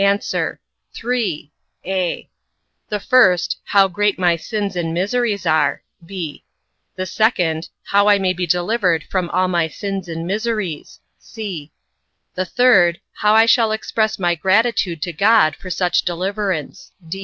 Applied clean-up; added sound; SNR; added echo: none; none; none; none.